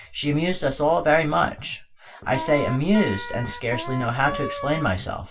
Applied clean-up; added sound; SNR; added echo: none; Wind instrument, woodwind instrument; 10 dB; reverberation time 0.2 s.